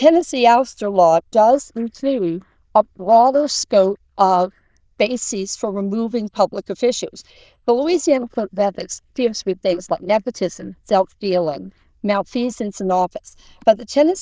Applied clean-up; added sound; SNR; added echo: neural diffusion model UNIVERSE++.